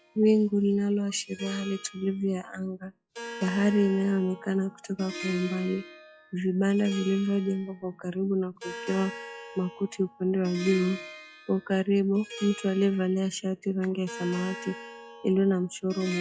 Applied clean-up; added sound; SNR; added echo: classical method log-MMSE.